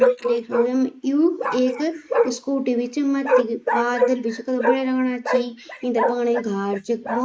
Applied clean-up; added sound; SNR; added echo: neural mask model Resemble Enhance denoiser.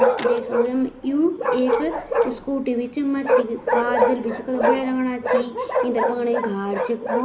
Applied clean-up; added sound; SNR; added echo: none; Bark; -1 dB; none.